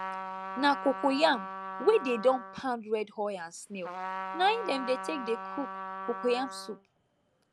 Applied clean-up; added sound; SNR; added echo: none; Trumpet; 9 dB; none.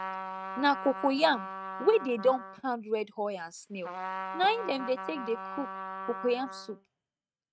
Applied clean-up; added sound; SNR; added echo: neural mask model RNNoise.